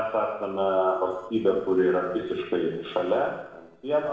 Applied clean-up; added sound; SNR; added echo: neural separator model SepFormer DNS4.